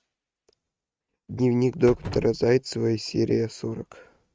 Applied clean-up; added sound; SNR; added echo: neural mask model RNNoise.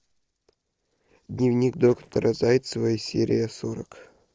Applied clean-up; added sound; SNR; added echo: neural separator model SepFormer DNS4.